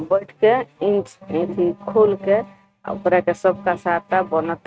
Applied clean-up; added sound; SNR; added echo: neural mask model RNNoise.